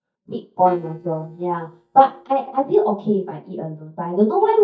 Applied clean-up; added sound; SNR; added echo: neural mask model DeepFilterNet 3.